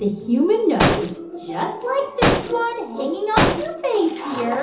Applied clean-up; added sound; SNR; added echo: none; Explosion; 1 dB; reverberation time 0.8 s.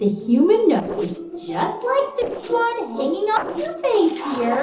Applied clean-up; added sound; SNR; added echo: neural separator model SepFormer DNS4.